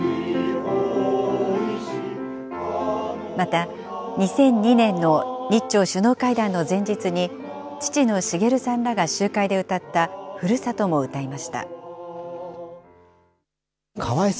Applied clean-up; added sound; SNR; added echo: none; none; none; none.